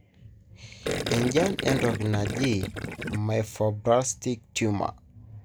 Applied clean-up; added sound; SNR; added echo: none; Gurgling; 3 dB; none.